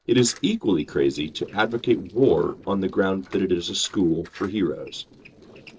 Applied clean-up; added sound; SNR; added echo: neural separator model SepFormer DNS4.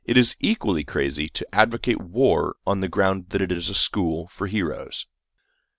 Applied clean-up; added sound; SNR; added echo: none; none; none; none.